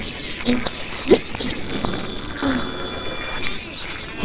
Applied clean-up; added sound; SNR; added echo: neural separator model SepFormer WHAMR!.